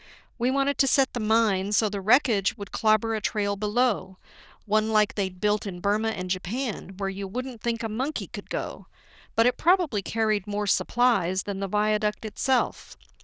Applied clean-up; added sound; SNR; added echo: neural diffusion model UNIVERSE++.